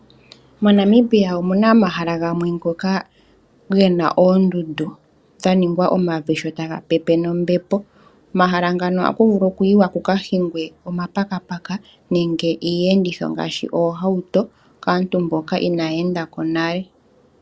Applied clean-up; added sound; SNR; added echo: none; none; none; none.